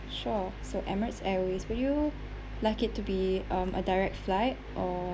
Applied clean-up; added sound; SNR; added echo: none; none; none; none.